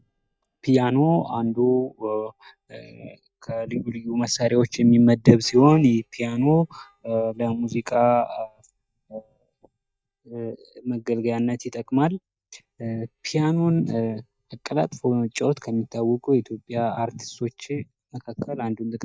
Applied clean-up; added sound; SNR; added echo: neural mask model DeepFilterNet 3.